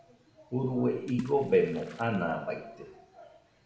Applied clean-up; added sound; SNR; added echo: none; Water / Splash, splatter; 12 dB; reverberation time 0.7 s.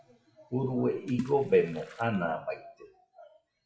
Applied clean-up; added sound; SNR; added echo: classical method WPE with log-MMSE.